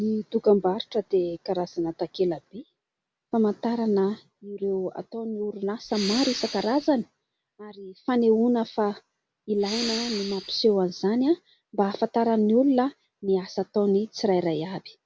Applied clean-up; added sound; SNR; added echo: none; Respiratory sounds; 9 dB; none.